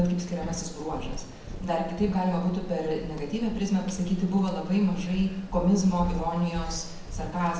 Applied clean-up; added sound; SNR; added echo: none; Purr; 12 dB; none.